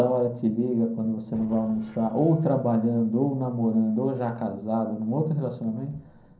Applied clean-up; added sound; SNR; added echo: neural separator model SepFormer DNS4.